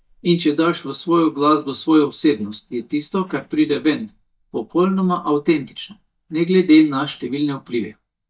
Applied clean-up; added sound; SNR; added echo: neural mask model DeepFilterNet 3.